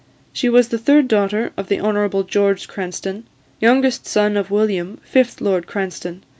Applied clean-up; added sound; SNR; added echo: none; none; none; none.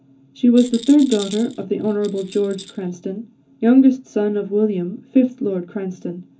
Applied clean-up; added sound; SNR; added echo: none; Rattle; 19 dB; reverberation time 0.3 s.